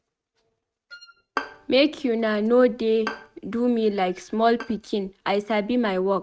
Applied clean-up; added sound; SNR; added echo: neural mask model RNNoise.